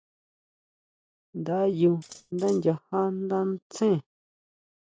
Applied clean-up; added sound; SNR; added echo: neural mask model Resemble Enhance denoiser.